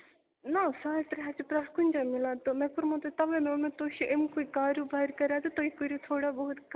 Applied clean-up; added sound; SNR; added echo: none; none; none; none.